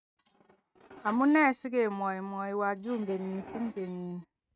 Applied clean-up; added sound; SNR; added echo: neural mask model RNNoise.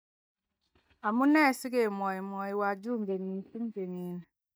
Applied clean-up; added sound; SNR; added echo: neural mask model DeepFilterNet 3.